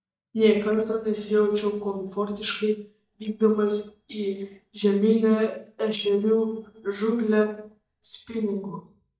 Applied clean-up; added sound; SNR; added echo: neural mask model DeepFilterNet 3.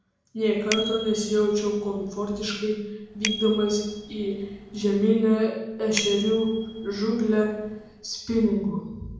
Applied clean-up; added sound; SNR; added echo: none; Bicycle bell; 12 dB; reverberation time 0.9 s.